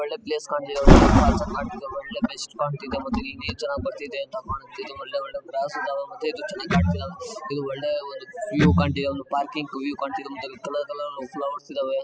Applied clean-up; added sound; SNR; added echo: classical method spectral subtraction.